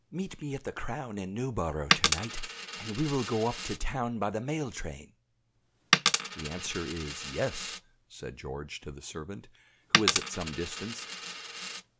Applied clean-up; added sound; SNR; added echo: none; Coin (dropping); -1 dB; none.